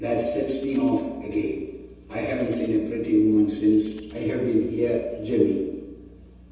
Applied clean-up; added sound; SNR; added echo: none; Rattle (instrument); 12 dB; reverberation time 1.1 s.